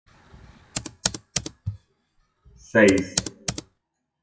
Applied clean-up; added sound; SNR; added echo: classical method WPE with log-MMSE.